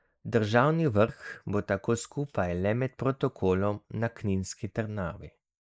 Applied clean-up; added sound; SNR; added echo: neural mask model Resemble Enhance denoiser.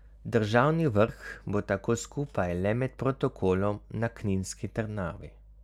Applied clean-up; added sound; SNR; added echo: none; none; none; none.